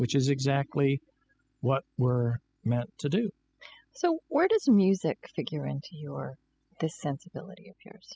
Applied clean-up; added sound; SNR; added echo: classical method spectral subtraction.